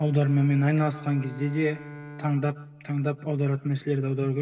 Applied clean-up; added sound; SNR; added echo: none; Bowed string instrument; 18 dB; reverberation time 2.8 s.